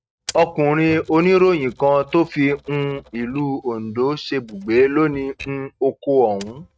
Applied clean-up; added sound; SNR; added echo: neural mask model RNNoise.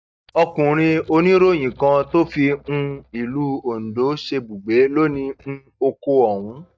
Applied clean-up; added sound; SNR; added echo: neural mask model DeepFilterNet 3.